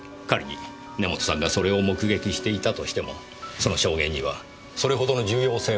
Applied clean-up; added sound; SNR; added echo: none; none; none; none.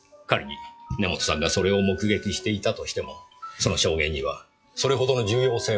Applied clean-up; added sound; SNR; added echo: classical method log-MMSE.